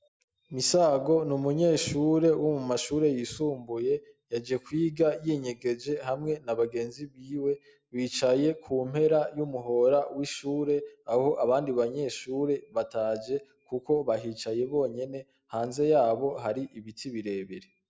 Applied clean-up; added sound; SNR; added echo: none; none; none; none.